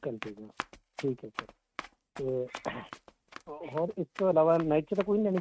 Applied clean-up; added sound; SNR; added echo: neural mask model RNNoise.